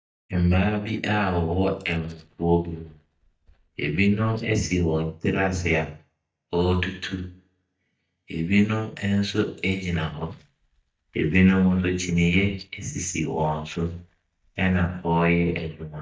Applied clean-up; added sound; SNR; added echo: neural mask model DeepFilterNet 3.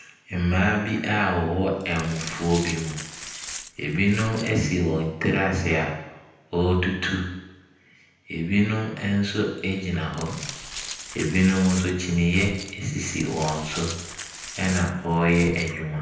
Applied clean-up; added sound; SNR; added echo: none; Glass; 13 dB; reverberation time 0.9 s.